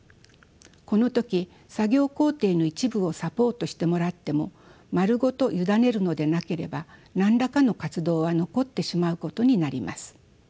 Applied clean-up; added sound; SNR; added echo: none; none; none; none.